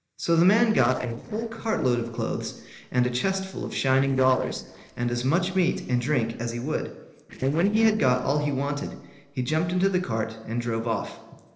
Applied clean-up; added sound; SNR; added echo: neural separator model SepFormer DNS4.